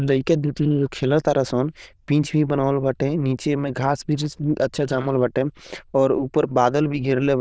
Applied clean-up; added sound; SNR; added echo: neural diffusion model UNIVERSE++.